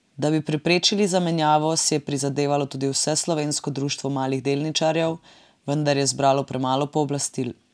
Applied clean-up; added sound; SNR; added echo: none; none; none; none.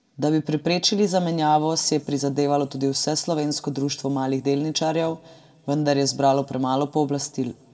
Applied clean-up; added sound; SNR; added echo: none; none; none; reverberation time 0.2 s.